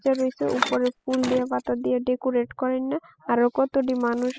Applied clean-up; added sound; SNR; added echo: classical method spectral subtraction.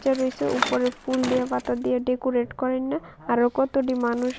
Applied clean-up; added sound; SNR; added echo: none; Bicycle; 12 dB; none.